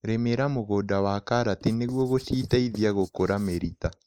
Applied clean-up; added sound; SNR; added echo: neural mask model Resemble Enhance denoiser.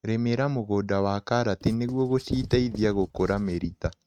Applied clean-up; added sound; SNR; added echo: neural mask model RNNoise.